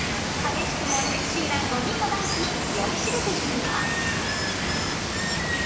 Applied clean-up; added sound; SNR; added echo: none; Water; -4 dB; reverberation time 2.7 s.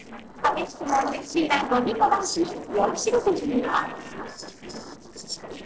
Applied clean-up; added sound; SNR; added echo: neural separator model SepFormer DNS4.